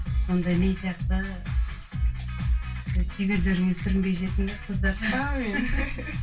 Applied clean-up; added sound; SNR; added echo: none; Ratchet, pawl; 17 dB; reverberation time 0.2 s.